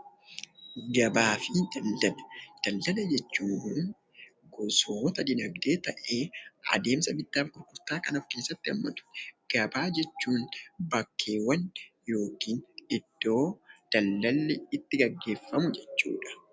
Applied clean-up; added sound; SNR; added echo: none; none; none; none.